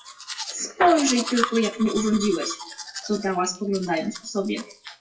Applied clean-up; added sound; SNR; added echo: classical method WPE with log-MMSE.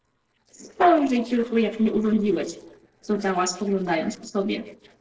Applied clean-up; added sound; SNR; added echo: neural separator model SepFormer DNS4.